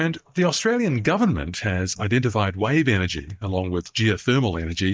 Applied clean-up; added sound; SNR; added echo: neural mask model DeepFilterNet 3.